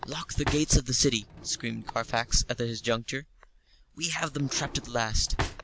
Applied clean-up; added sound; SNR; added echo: none; Drawer open or close; 11 dB; none.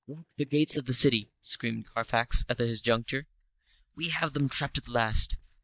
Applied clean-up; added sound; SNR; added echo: neural mask model DeepFilterNet 3.